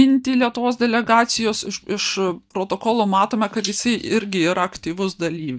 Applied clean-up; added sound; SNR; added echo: neural mask model DeepFilterNet 3.